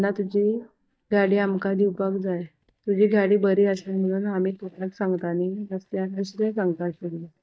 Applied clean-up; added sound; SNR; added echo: neural mask model DeepFilterNet 3.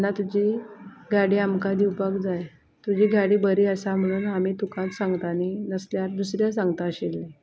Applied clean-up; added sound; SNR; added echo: none; none; none; none.